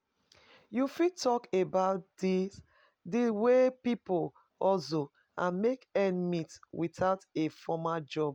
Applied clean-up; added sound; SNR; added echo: none; none; none; none.